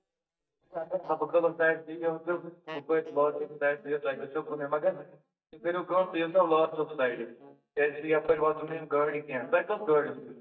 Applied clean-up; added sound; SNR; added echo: neural mask model DeepFilterNet 3.